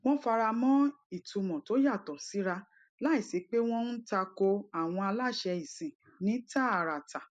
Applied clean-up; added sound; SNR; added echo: none; none; none; none.